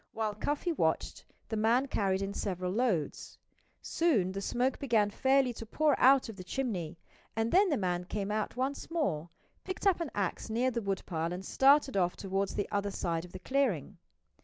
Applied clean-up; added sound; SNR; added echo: none; none; none; none.